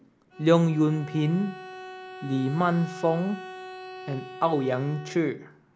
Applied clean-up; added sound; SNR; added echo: none; Bowed string instrument; 15 dB; none.